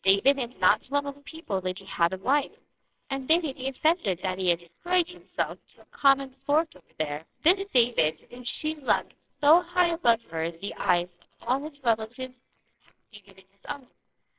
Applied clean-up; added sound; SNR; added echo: neural separator model SepFormer WHAMR!.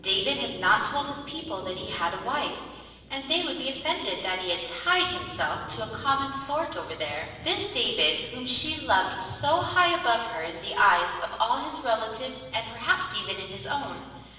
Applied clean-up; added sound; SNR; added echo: none; Thunder; 18 dB; reverberation time 1.1 s.